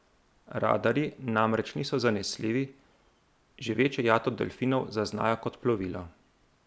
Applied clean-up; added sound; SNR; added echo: none; none; none; none.